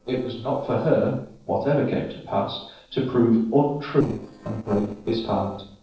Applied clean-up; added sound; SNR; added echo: neural separator model SepFormer DNS4.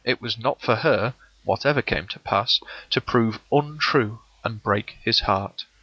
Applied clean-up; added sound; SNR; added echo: none; none; none; none.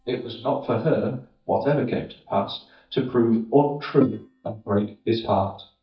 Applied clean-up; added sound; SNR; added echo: neural mask model DeepFilterNet 3.